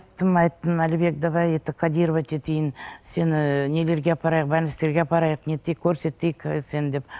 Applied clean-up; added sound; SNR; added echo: none; none; none; none.